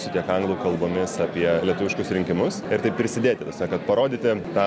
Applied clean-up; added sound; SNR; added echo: none; none; none; none.